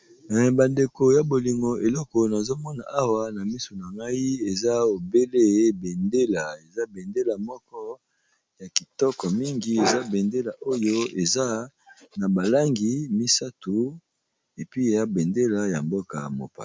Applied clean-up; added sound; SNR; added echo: none; none; none; none.